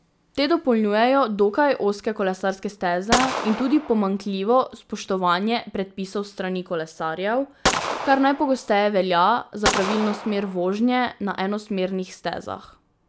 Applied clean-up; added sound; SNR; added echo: none; Gunshot, gunfire; 5 dB; none.